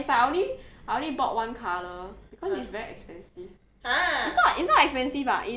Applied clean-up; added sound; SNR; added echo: none; none; none; none.